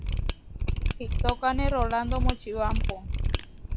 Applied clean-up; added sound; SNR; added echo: none; Mechanisms; -5 dB; none.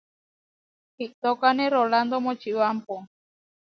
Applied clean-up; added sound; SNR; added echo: none; none; none; none.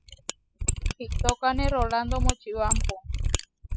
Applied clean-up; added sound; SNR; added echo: classical method spectral subtraction.